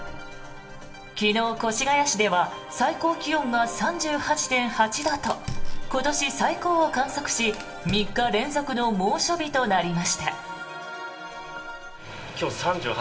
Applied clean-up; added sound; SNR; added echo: none; Fire; 10 dB; reverberation time 0.7 s.